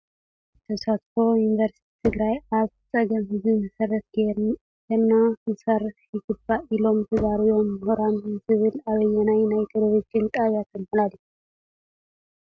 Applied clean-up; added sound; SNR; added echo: none; Knock; 17 dB; none.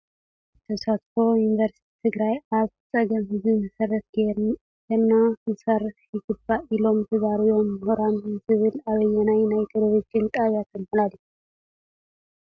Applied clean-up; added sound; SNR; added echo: none; none; none; none.